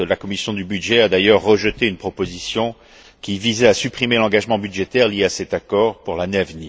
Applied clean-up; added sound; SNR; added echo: none; none; none; none.